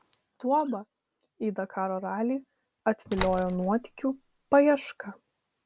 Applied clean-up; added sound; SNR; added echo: none; Slam; 11 dB; none.